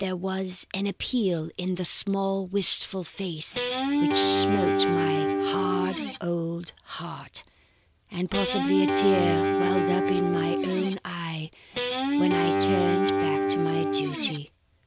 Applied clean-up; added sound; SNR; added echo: none; Guitar; -1 dB; none.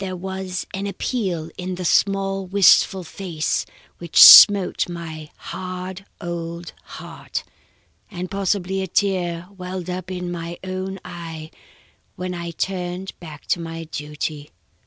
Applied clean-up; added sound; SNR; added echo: none; none; none; none.